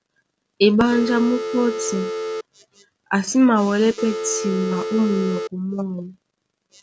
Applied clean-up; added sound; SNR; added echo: none; Telephone; 5 dB; none.